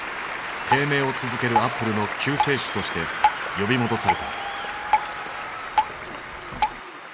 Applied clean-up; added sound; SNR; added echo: none; Drip; 2 dB; none.